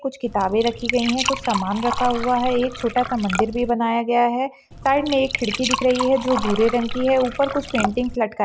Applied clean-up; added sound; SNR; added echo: none; Liquid; 7 dB; none.